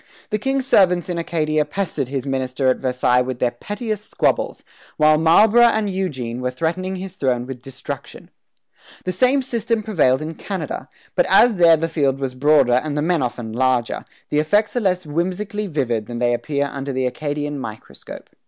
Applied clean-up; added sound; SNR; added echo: none; none; none; none.